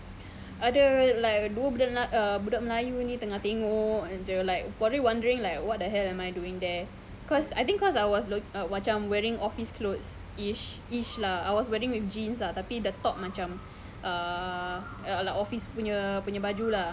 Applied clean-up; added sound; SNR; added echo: none; none; none; none.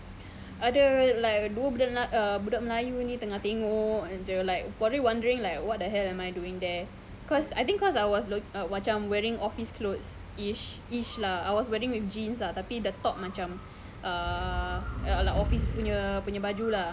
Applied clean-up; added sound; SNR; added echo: none; Animal; 2 dB; none.